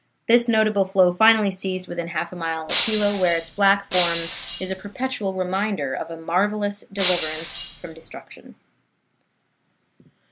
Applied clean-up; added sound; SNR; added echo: none; Shatter; 7 dB; none.